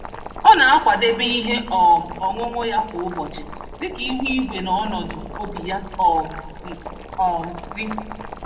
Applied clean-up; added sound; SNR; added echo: none; Boiling; 13 dB; reverberation time 1.1 s.